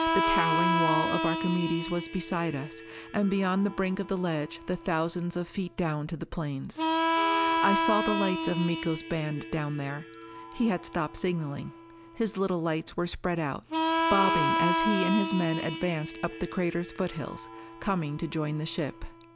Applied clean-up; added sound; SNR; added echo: none; Harmonica; 1 dB; none.